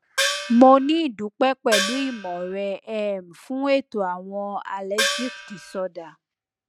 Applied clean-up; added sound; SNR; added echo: none; Gong; 4 dB; none.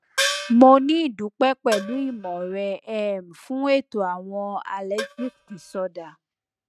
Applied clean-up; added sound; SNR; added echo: neural mask model RNNoise.